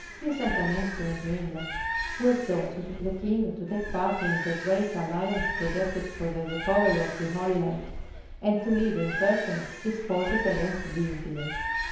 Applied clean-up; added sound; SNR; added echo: none; Bird; 6 dB; reverberation time 1.0 s.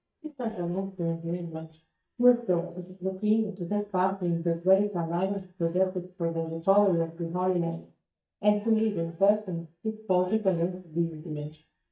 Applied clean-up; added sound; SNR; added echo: neural mask model DeepFilterNet 3.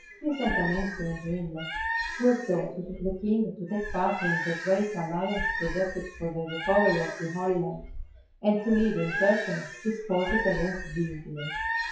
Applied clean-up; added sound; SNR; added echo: classical method WPE with log-MMSE.